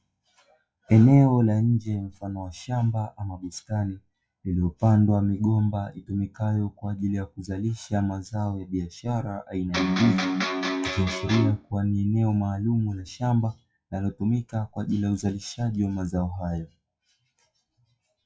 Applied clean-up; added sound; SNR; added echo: classical method WPE with log-MMSE.